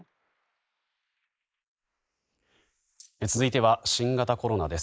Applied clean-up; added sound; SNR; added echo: neural mask model Resemble Enhance denoiser.